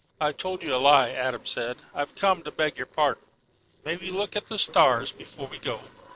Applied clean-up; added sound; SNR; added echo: neural separator model SepFormer DNS4.